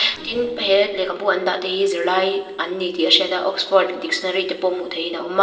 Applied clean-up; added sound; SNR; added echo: neural separator model SepFormer DNS4.